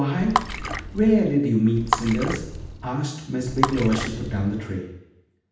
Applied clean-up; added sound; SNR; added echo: none; Water / Splash, splatter; 6 dB; reverberation time 0.8 s.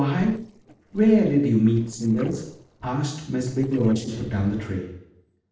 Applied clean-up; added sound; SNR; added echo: neural separator model SepFormer DNS4.